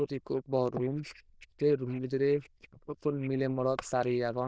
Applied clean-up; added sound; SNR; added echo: neural diffusion model UNIVERSE++.